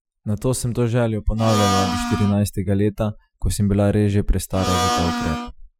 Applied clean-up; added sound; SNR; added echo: classical method Wiener filter.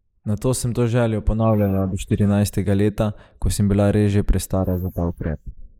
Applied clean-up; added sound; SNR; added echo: neural mask model Resemble Enhance denoiser.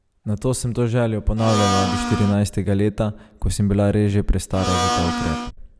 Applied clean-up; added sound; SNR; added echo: none; Domestic sounds, home sounds; 2 dB; none.